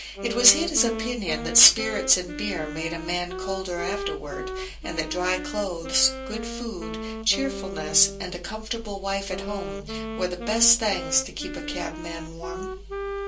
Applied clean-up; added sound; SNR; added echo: none; Wind instrument, woodwind instrument; 9 dB; reverberation time 0.3 s.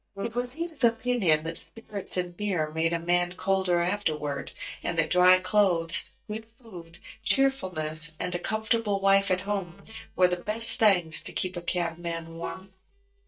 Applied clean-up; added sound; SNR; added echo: neural mask model DeepFilterNet 3.